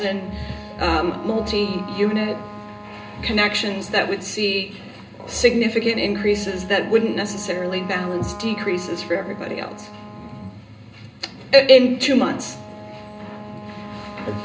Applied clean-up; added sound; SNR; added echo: none; Wind instrument, woodwind instrument; 16 dB; reverberation time 0.2 s.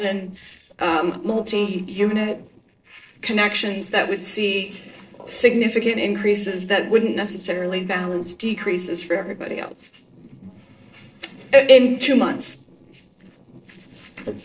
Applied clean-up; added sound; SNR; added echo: neural separator model SepFormer DNS4.